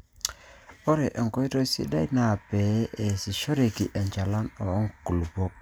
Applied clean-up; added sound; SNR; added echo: none; none; none; none.